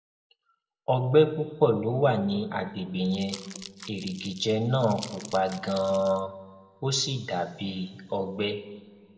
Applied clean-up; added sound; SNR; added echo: none; Crumpling, crinkling; 17 dB; reverberation time 1.3 s.